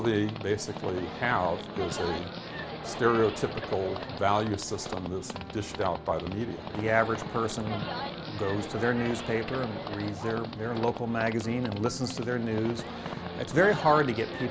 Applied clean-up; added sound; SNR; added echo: none; Livestock, farm animals, working animals; 9 dB; none.